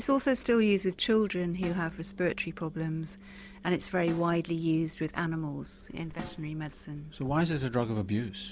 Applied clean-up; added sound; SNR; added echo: none; Bass guitar + Snare drum; 19 dB; none.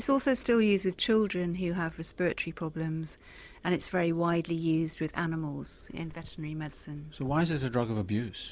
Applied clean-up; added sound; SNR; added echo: none; none; none; none.